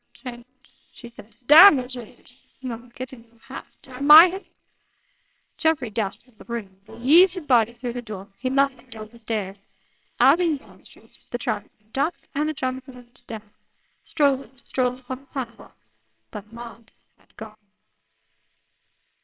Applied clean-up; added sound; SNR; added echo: neural separator model SepFormer WHAMR!.